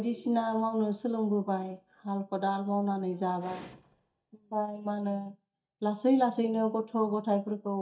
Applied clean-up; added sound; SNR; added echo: neural mask model DeepFilterNet 3.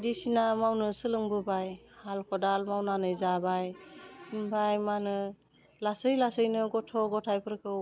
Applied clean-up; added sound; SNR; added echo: none; none; none; none.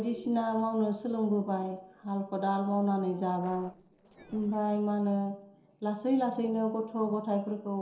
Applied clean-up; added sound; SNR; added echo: neural separator model SepFormer DNS4.